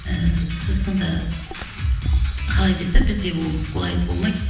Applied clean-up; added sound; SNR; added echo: none; Liquid; 6 dB; reverberation time 1.0 s.